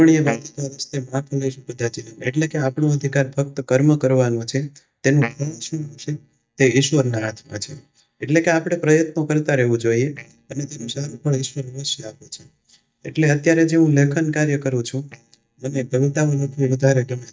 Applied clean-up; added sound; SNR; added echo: neural mask model DeepFilterNet 3.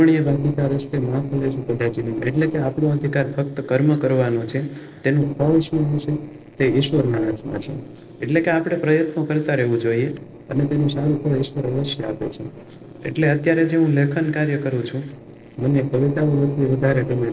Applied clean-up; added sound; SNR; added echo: neural separator model SepFormer DNS4.